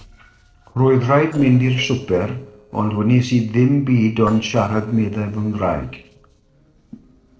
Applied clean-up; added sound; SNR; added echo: neural separator model SepFormer DNS4.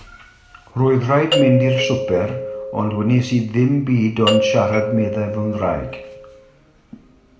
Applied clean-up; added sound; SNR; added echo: none; Doorbell; 3 dB; reverberation time 0.6 s.